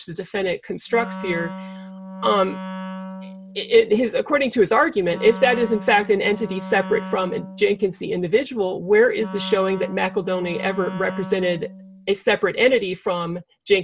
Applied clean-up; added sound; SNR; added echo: none; Wind instrument, woodwind instrument; 13 dB; none.